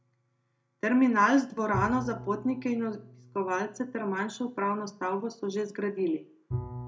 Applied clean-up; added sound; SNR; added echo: none; Bowed string instrument; 13 dB; reverberation time 0.2 s.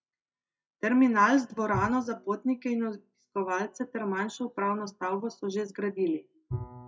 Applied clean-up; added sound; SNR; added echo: classical method WPE with log-MMSE.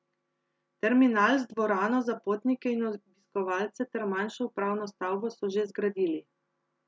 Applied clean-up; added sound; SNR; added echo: none; none; none; none.